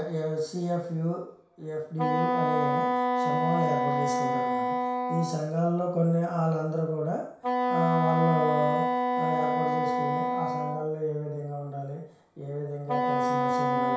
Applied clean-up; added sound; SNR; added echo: none; Wind instrument, woodwind instrument; -2 dB; reverberation time 0.6 s.